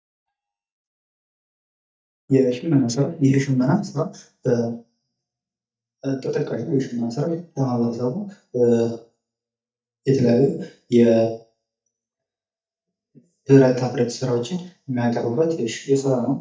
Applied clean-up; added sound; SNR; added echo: neural mask model DeepFilterNet 3.